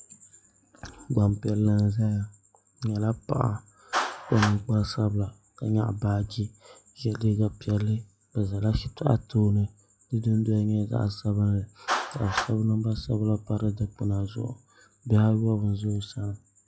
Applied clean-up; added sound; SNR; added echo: classical method log-MMSE.